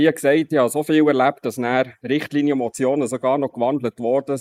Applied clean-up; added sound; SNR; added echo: neural mask model Resemble Enhance denoiser.